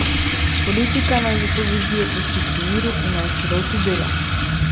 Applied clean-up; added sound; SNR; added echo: none; Sink (filling or washing) / Water tap, faucet; -5 dB; none.